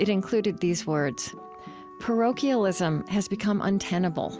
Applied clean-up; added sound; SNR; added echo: none; none; none; none.